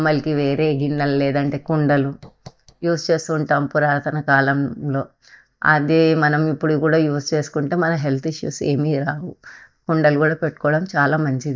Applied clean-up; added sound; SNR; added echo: neural mask model DeepFilterNet 3.